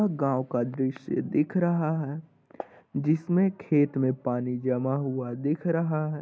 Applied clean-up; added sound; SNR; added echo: none; none; none; none.